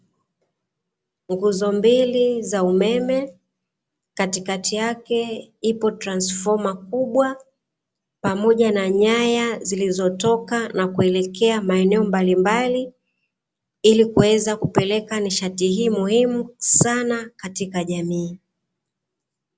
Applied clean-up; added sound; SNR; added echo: none; none; none; none.